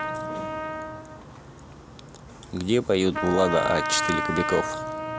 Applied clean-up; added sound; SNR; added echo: none; Trumpet; 4 dB; none.